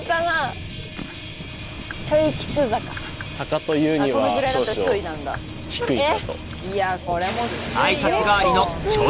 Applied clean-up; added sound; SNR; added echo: none; none; none; none.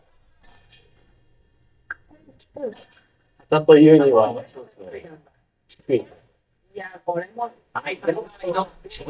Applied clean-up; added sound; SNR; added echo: neural mask model DeepFilterNet 3.